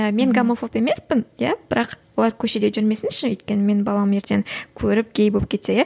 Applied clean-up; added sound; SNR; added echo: none; none; none; none.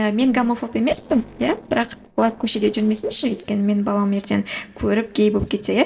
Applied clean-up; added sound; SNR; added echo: neural separator model SepFormer DNS4.